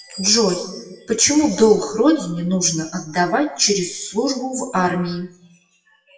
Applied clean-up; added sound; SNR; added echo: classical method WPE with log-MMSE.